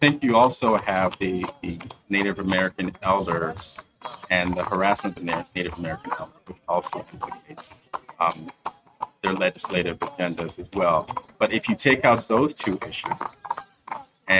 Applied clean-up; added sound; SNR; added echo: neural mask model RNNoise.